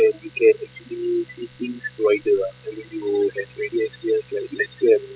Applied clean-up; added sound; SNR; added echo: classical method spectral subtraction.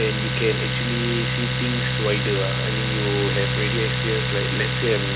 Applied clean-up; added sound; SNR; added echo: none; Domestic sounds, home sounds; -3 dB; none.